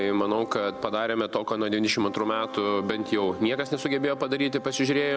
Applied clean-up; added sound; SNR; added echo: none; Wind instrument, woodwind instrument; 15 dB; none.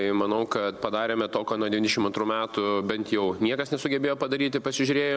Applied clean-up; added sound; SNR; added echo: none; none; none; none.